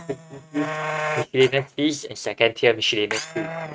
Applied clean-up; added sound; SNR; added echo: neural mask model RNNoise.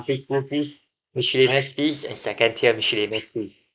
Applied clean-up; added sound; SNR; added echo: neural mask model Resemble Enhance denoiser.